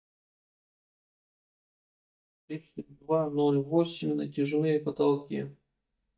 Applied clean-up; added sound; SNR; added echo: neural mask model DeepFilterNet 3.